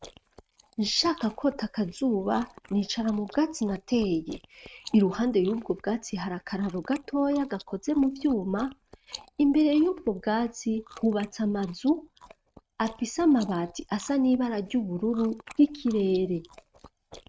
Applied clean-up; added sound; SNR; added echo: neural mask model RNNoise.